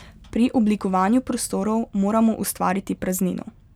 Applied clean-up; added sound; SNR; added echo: none; none; none; none.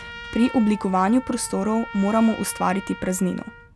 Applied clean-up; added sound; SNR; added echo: none; Trumpet; 15 dB; none.